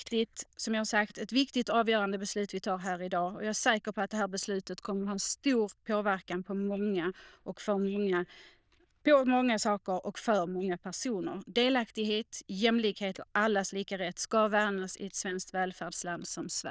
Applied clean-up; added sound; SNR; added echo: neural diffusion model UNIVERSE++.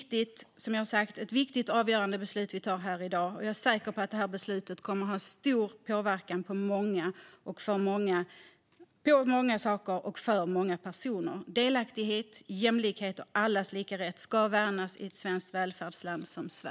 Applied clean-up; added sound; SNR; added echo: none; none; none; none.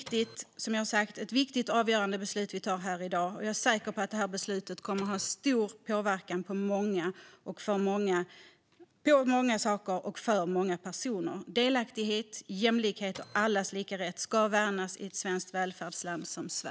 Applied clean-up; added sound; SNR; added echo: none; Printer; 17 dB; none.